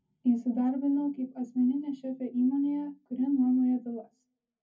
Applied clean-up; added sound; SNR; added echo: none; none; none; reverberation time 0.3 s.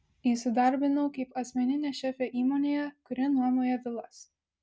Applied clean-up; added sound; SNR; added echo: none; none; none; none.